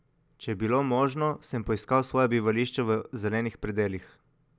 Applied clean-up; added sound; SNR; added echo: none; none; none; none.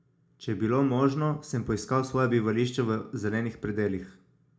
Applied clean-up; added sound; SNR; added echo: none; none; none; reverberation time 0.3 s.